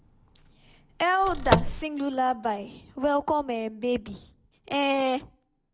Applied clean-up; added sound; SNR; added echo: none; Car; -4 dB; none.